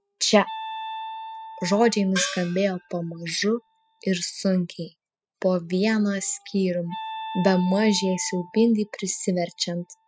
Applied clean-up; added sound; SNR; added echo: classical method spectral subtraction.